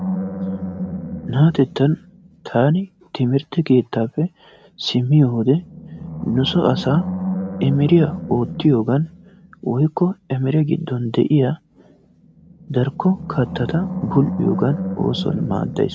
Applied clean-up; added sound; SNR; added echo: none; Animal; 10 dB; none.